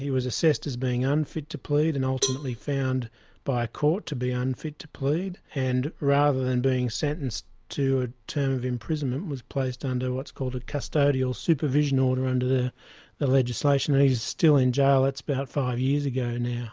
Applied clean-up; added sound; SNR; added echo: none; Cowbell; 12 dB; none.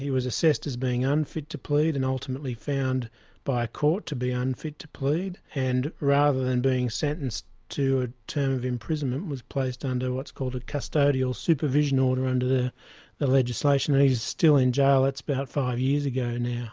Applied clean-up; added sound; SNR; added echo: none; none; none; none.